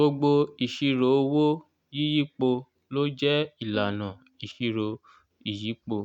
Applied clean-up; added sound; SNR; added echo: neural mask model RNNoise.